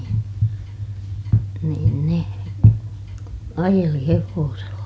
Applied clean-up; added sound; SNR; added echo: none; none; none; none.